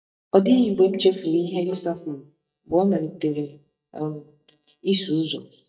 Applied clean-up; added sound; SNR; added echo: neural mask model DeepFilterNet 3.